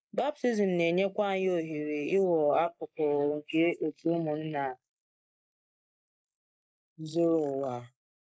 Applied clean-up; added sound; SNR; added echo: neural mask model Resemble Enhance denoiser.